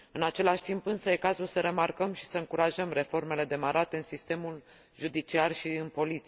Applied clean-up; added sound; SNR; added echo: none; none; none; none.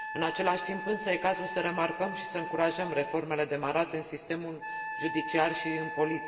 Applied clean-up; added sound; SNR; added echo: none; Wind instrument, woodwind instrument; 8 dB; reverberation time 1.6 s.